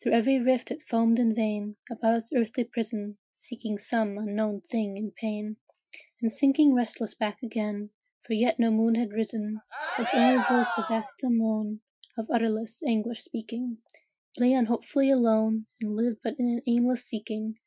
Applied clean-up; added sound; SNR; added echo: classical method Wiener filter.